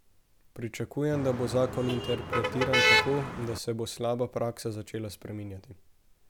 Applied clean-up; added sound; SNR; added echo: none; Motor vehicle (road); -3 dB; none.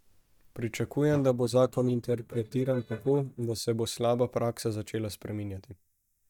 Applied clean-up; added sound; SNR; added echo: neural mask model DeepFilterNet 3.